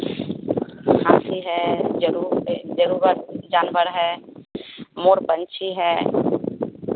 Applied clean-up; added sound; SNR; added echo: none; none; none; none.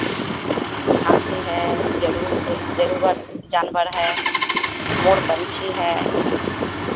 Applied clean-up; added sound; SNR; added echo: none; Engine starting; 4 dB; none.